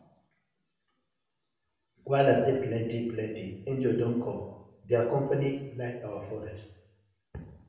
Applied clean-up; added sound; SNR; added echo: none; none; none; reverberation time 0.8 s.